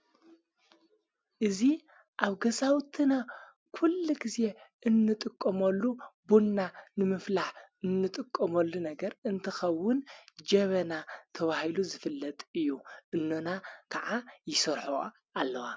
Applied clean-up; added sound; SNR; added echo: none; none; none; none.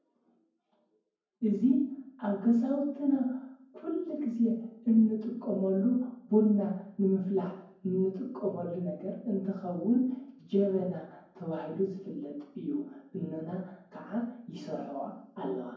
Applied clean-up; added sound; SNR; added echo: none; none; none; reverberation time 0.9 s.